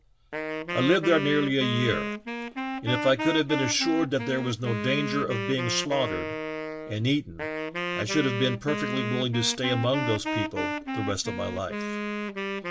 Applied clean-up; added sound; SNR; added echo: none; Wind instrument, woodwind instrument; 4 dB; none.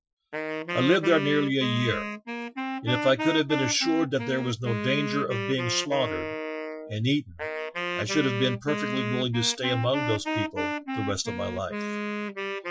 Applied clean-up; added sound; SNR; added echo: classical method Wiener filter.